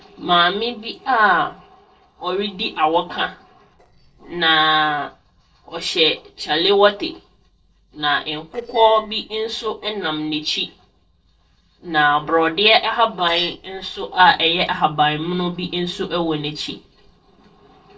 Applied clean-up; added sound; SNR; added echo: neural separator model SepFormer DNS4.